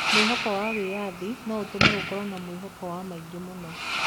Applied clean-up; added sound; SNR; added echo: none; Fireworks; -3 dB; none.